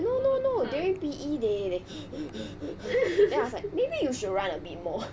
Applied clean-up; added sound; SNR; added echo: none; Mechanisms; 15 dB; none.